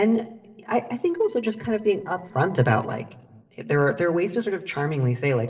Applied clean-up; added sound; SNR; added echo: neural separator model SepFormer DNS4.